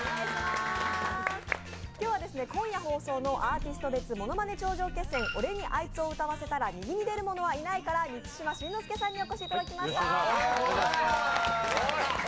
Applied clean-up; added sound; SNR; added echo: none; Thunder + Bird; 14 dB; none.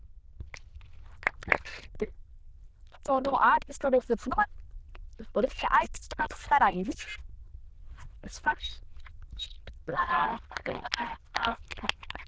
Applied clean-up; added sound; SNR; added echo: neural diffusion model UNIVERSE++.